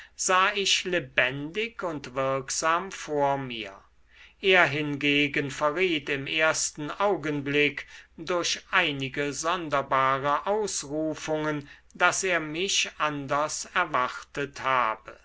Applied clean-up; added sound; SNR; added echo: none; none; none; none.